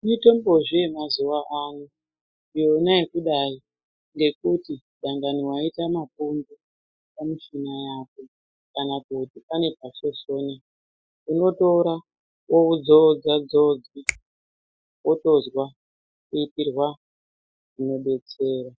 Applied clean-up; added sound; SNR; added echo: classical method spectral subtraction.